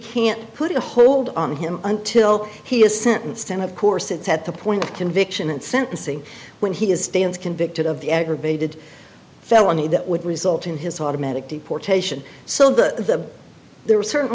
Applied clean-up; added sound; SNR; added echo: none; none; none; none.